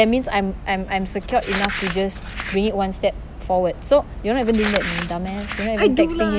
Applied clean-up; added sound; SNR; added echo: none; Crumpling, crinkling; 10 dB; none.